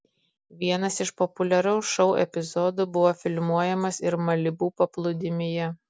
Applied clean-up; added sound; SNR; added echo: none; none; none; none.